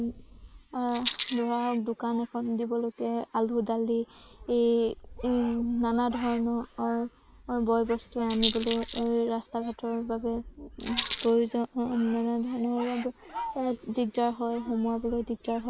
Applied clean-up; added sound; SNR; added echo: neural mask model Resemble Enhance denoiser.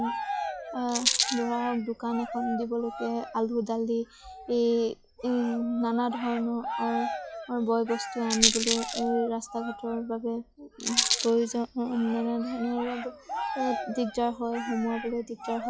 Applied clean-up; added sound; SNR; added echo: classical method log-MMSE.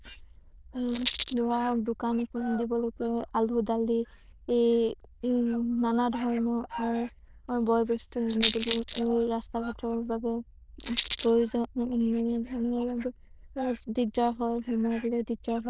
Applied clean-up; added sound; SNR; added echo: neural diffusion model UNIVERSE++.